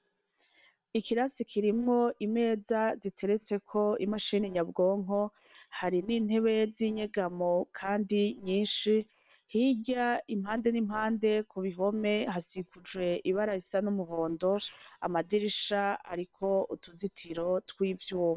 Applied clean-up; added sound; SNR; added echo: neural separator model SepFormer WHAM!.